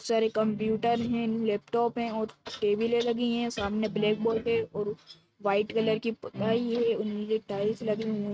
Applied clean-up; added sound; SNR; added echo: neural mask model RNNoise.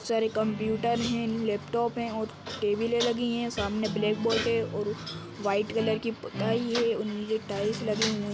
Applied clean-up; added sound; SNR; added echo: none; Guitar; 11 dB; none.